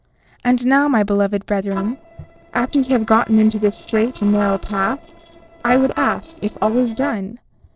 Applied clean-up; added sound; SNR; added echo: neural separator model SepFormer DNS4.